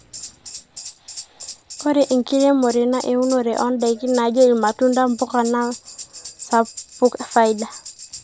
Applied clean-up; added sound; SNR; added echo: none; Tambourine; 17 dB; none.